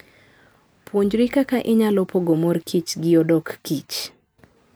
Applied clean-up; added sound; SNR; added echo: none; none; none; none.